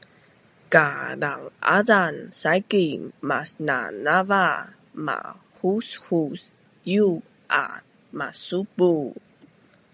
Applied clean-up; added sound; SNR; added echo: none; none; none; none.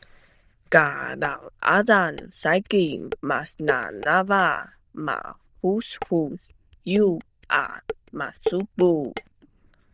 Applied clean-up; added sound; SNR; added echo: neural diffusion model UNIVERSE++.